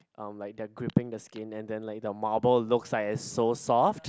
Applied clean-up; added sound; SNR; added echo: none; none; none; none.